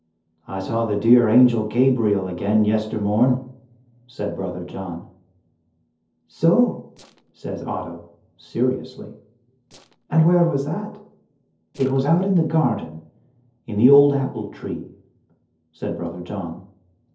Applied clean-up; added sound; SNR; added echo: neural separator model SepFormer DNS4.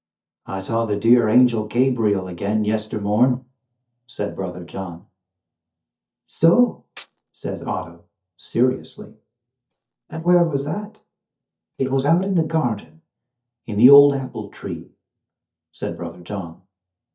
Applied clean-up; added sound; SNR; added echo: neural mask model DeepFilterNet 3.